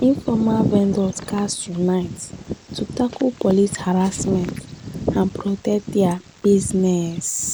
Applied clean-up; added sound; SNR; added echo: none; Bird vocalization, bird call, bird song; 9 dB; none.